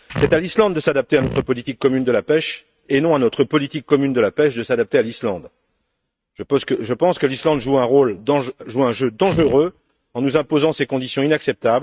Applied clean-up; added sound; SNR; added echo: neural mask model RNNoise.